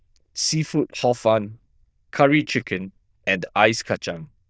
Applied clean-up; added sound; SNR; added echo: neural diffusion model UNIVERSE++.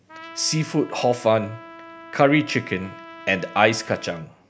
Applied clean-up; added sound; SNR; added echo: none; Trumpet; 18 dB; none.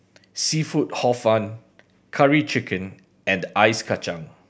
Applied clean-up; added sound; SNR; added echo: none; none; none; none.